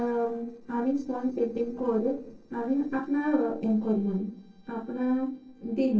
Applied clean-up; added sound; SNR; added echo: neural separator model SepFormer DNS4.